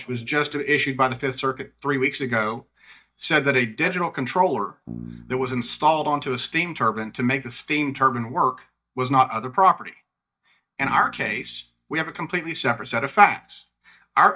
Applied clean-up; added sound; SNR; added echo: neural mask model DeepFilterNet 3.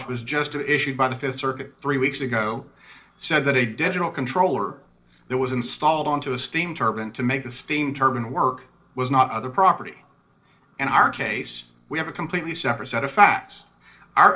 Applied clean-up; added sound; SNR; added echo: neural separator model SepFormer DNS4.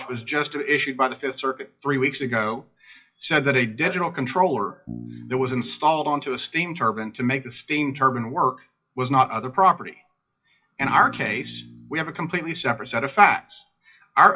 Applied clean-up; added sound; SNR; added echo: classical method WPE with log-MMSE.